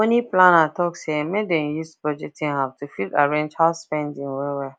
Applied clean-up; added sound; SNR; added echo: none; none; none; none.